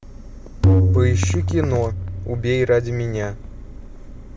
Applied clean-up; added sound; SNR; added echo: none; Tabla; -3 dB; none.